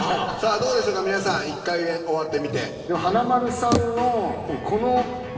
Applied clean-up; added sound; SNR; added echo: none; Bicycle; 11 dB; reverberation time 2.0 s.